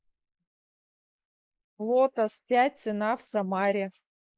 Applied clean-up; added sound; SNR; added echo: neural mask model Resemble Enhance denoiser.